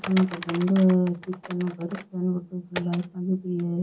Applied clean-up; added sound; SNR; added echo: none; Typing; 14 dB; reverberation time 0.3 s.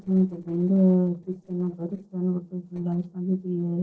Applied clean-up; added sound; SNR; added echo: neural separator model SepFormer DNS4.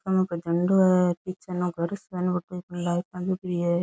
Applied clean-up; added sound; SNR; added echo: none; none; none; none.